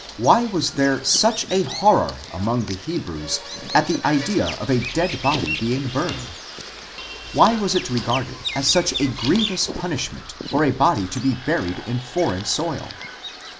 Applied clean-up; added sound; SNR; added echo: none; Bird vocalization, bird call, bird song; 11 dB; none.